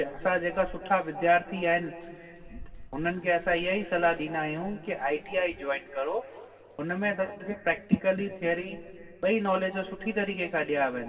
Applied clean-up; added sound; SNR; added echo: none; Bathtub (filling or washing); 19 dB; reverberation time 2.4 s.